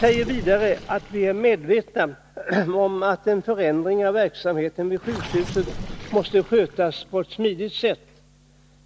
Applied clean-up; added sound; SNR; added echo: none; Gurgling; 15 dB; none.